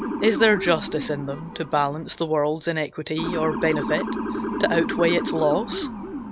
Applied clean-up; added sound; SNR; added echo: none; Motor vehicle (road) / Siren; 6 dB; none.